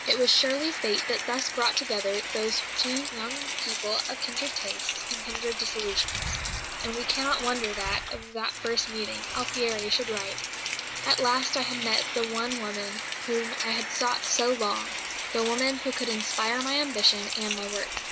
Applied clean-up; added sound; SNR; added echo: none; Rain; 4 dB; none.